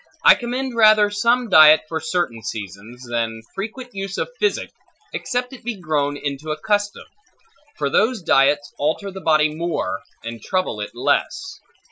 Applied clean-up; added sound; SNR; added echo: classical method Wiener filter.